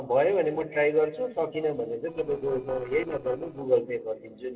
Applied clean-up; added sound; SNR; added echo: neural separator model SepFormer DNS4.